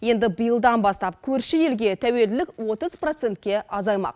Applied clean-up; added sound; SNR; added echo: none; none; none; none.